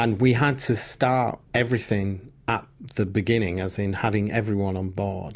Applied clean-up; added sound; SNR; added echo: none; none; none; none.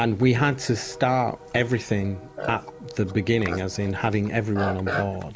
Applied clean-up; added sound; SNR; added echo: none; Livestock, farm animals, working animals; 12 dB; none.